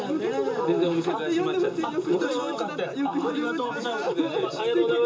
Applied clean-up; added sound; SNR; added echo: none; Brass instrument; 19 dB; reverberation time 0.2 s.